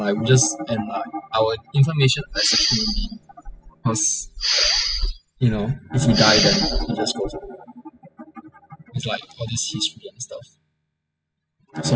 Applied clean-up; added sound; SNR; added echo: classical method spectral subtraction.